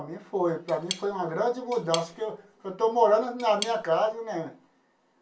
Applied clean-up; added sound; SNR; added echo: none; Cutlery, silverware / Tap; 13 dB; reverberation time 0.2 s.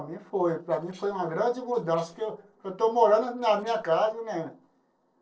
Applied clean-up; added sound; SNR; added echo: neural separator model SepFormer DNS4.